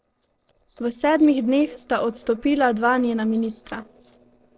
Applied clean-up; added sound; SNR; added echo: neural separator model SepFormer DNS4.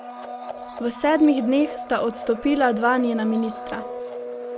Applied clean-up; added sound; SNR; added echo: none; Domestic sounds, home sounds; 11 dB; none.